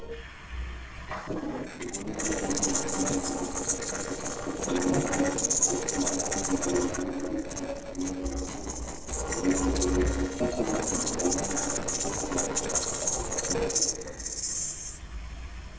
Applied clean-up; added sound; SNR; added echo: neural separator model SepFormer DNS4.